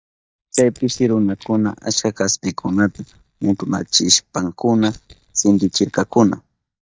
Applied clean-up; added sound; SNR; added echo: neural mask model DeepFilterNet 3.